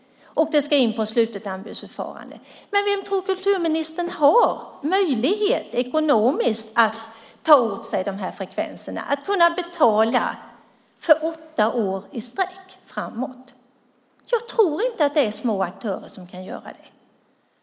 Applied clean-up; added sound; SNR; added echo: neural mask model Resemble Enhance denoiser.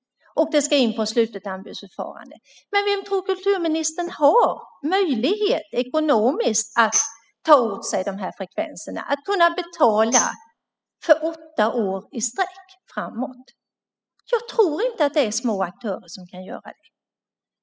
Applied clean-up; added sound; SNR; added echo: classical method spectral subtraction.